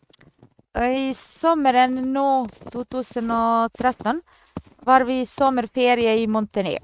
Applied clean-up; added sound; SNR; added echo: neural mask model RNNoise.